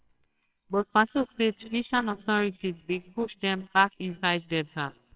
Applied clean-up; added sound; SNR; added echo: neural separator model SepFormer WHAMR!.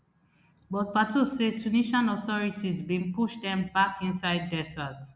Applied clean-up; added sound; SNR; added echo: none; none; none; none.